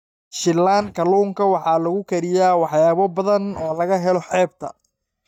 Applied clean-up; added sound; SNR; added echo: neural mask model DeepFilterNet 3.